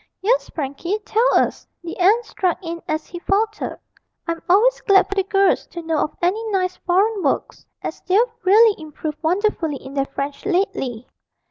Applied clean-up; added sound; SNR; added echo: none; none; none; none.